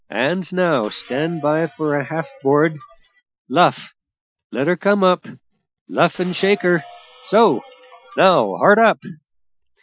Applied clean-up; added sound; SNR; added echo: classical method Wiener filter.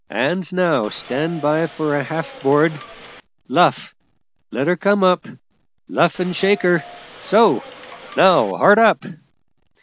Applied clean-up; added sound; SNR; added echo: none; Subway, metro, underground / Doorbell; 18 dB; none.